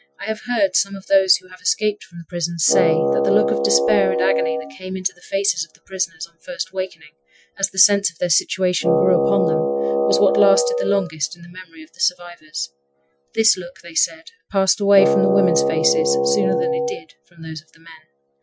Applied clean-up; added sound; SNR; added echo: classical method Wiener filter.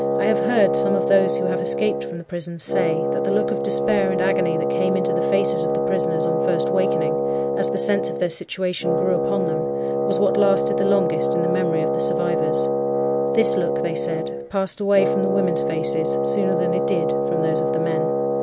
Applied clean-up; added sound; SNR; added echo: none; Wind instrument, woodwind instrument; -3 dB; none.